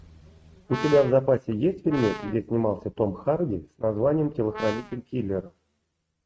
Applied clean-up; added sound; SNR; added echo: neural mask model RNNoise.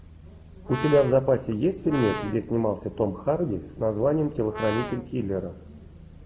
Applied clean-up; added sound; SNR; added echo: none; Brass instrument; 10 dB; none.